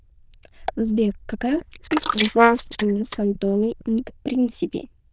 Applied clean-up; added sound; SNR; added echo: neural diffusion model UNIVERSE++.